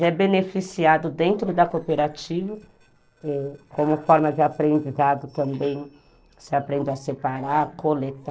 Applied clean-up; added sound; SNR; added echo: neural separator model SepFormer DNS4.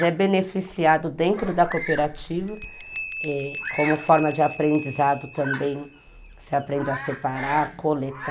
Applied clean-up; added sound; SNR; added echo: none; Bell + Bird vocalization, bird call, bird song; 6 dB; none.